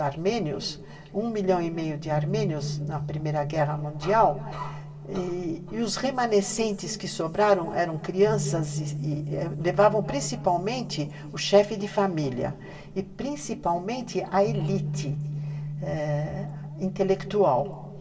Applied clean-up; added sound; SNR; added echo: none; Bass guitar; 9 dB; reverberation time 3.0 s.